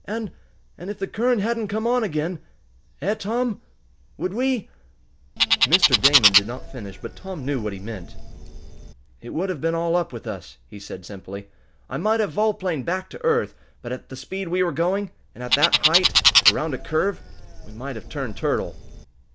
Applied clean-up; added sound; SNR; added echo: none; Bird; -3 dB; none.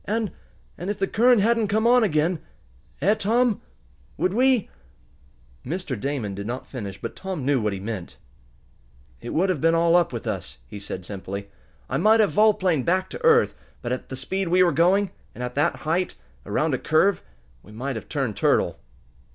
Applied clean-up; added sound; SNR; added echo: none; none; none; none.